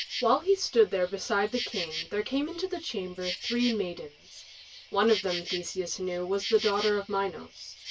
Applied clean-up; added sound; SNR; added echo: none; Insect; 11 dB; reverberation time 0.1 s.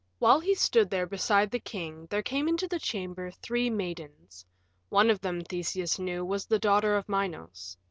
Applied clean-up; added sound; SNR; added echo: none; none; none; none.